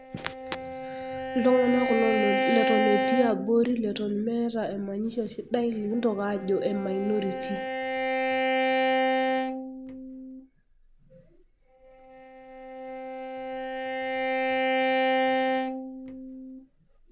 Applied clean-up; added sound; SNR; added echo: none; Bowed string instrument; 0 dB; none.